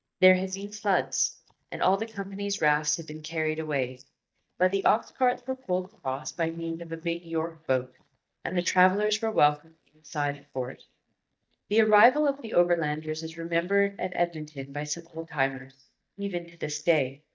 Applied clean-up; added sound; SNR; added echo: neural mask model DeepFilterNet 3.